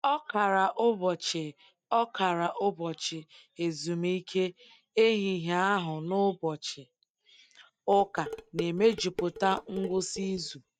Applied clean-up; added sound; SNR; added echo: neural mask model DeepFilterNet 3.